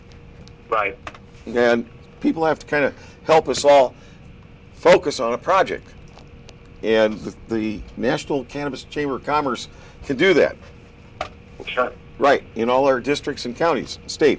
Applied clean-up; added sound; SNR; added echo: none; none; none; none.